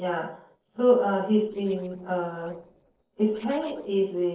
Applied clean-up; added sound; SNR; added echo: neural separator model SepFormer DNS4.